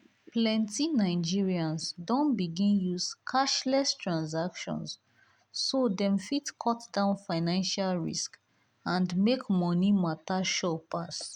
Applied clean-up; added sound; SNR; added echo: none; none; none; none.